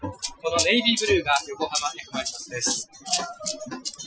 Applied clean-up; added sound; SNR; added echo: classical method Wiener filter.